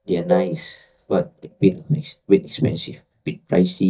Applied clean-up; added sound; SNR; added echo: neural mask model DeepFilterNet 3.